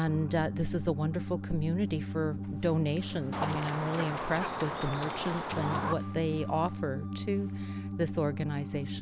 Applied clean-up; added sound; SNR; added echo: none; Organ + Chicken, rooster; 4 dB; none.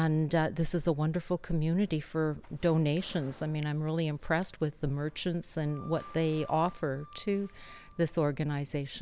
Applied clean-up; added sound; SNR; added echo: none; none; none; none.